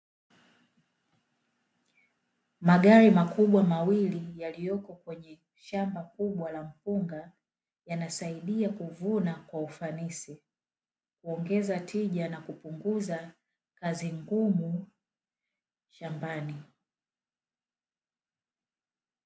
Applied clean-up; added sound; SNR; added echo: none; none; none; none.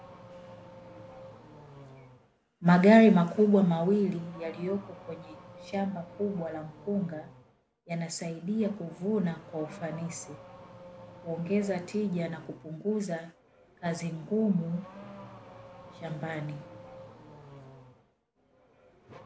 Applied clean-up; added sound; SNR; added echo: none; Accelerating, revving, vroom / Car; 19 dB; none.